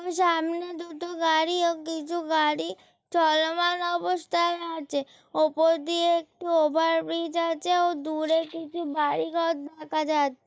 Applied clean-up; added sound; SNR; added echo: neural mask model DeepFilterNet 3.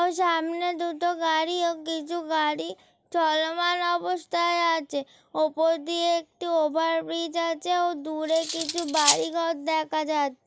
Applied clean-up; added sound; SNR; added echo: none; Cutlery, silverware; 3 dB; none.